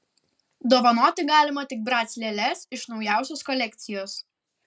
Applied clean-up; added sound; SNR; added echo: none; none; none; none.